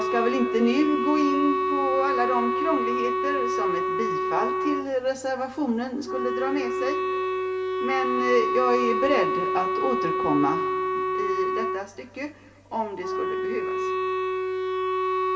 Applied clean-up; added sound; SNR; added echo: none; Wind instrument, woodwind instrument; -2 dB; reverberation time 2.7 s.